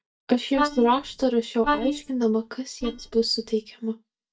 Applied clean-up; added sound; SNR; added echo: neural mask model DeepFilterNet 3.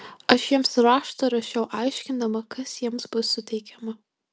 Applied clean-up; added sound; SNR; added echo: none; none; none; none.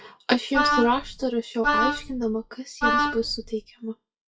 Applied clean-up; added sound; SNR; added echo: classical method WPE with log-MMSE.